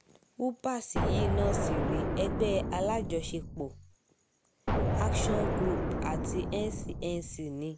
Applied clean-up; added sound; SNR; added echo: none; Explosion; -4 dB; none.